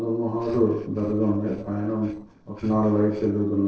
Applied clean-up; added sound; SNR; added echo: neural separator model SepFormer DNS4.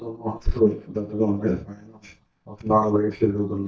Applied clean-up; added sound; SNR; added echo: neural mask model DeepFilterNet 3.